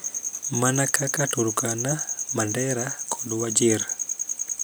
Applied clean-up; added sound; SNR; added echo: none; none; none; none.